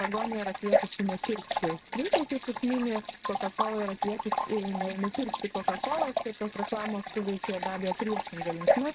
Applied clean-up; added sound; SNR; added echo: neural mask model RNNoise.